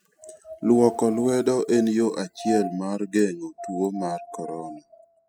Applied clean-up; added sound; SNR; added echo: classical method spectral subtraction.